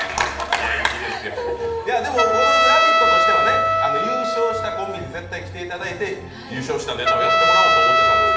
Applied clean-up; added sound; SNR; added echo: none; Trumpet; -5 dB; reverberation time 0.8 s.